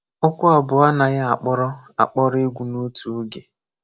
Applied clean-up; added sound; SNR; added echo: none; none; none; none.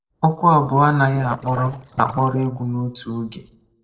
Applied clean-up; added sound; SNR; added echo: neural separator model SepFormer DNS4.